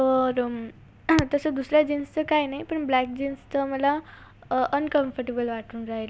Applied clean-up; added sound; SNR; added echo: none; none; none; none.